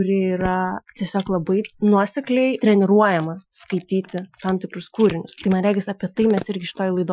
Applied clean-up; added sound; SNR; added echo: classical method Wiener filter.